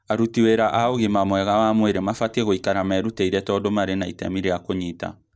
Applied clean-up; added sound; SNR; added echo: neural separator model SepFormer DNS4.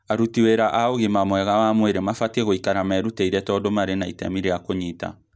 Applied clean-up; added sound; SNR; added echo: none; none; none; none.